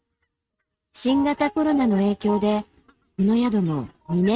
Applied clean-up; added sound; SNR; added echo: neural mask model RNNoise.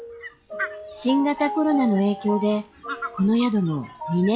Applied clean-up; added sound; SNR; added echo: classical method log-MMSE.